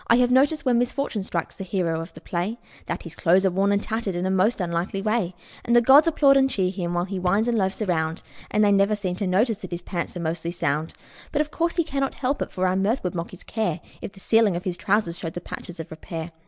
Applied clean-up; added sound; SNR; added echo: none; Raindrop / Drip; 20 dB; none.